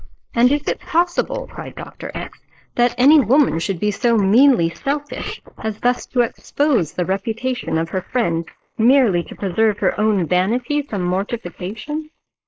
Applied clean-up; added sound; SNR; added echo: neural mask model Resemble Enhance denoiser.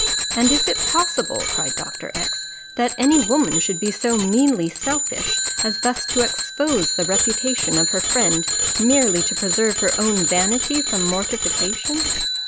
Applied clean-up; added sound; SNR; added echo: none; Bicycle bell; -1 dB; none.